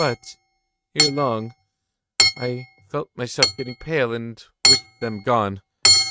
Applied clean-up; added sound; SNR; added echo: neural mask model RNNoise.